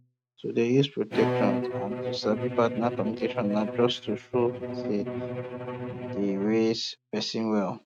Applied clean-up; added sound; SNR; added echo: neural mask model RNNoise.